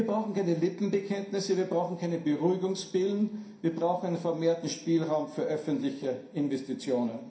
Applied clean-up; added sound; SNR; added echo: none; none; none; reverberation time 0.5 s.